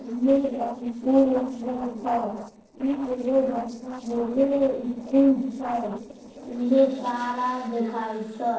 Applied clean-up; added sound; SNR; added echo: neural separator model SepFormer DNS4.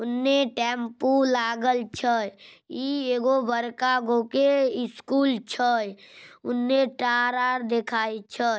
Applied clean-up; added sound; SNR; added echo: none; none; none; none.